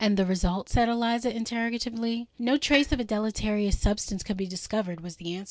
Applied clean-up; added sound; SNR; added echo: neural separator model SepFormer DNS4.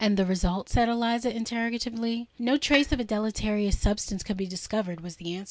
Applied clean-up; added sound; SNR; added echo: none; Bowed string instrument; 14 dB; none.